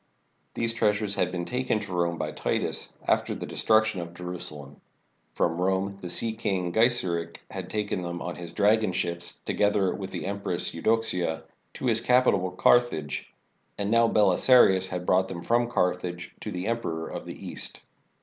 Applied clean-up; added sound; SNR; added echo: none; none; none; none.